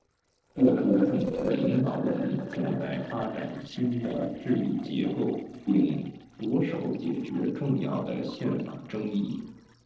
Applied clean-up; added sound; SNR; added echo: neural separator model SepFormer DNS4.